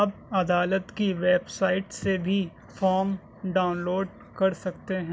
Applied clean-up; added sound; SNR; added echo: none; none; none; none.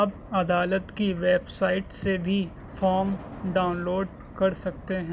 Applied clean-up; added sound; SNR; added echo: none; Subway, metro, underground / Train; 16 dB; none.